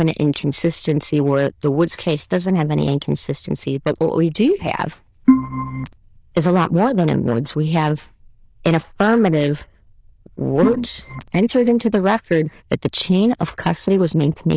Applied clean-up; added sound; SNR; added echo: neural diffusion model UNIVERSE++.